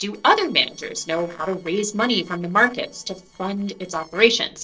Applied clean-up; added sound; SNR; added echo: neural separator model SepFormer DNS4.